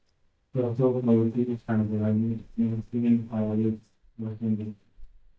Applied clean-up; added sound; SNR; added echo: neural mask model DeepFilterNet 3.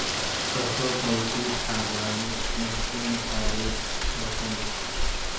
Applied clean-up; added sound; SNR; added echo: none; Rain; -5 dB; reverberation time 0.5 s.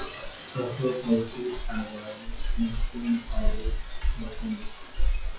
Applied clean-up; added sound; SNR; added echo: classical method WPE with log-MMSE.